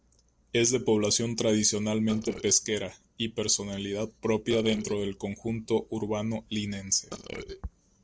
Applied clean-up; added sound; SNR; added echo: neural separator model SepFormer DNS4.